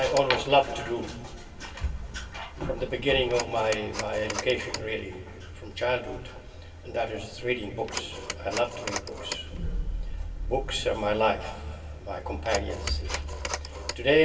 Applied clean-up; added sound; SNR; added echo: none; Telephone; 12 dB; reverberation time 2.0 s.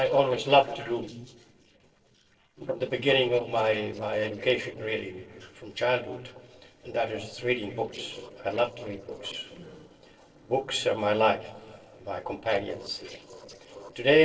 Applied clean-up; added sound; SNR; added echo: neural separator model SepFormer DNS4.